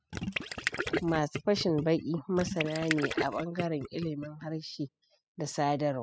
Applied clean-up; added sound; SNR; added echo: classical method spectral subtraction.